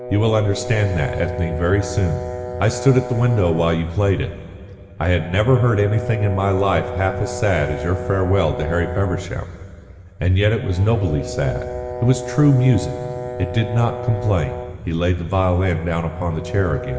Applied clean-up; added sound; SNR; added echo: none; Brass instrument; 11 dB; reverberation time 2.3 s.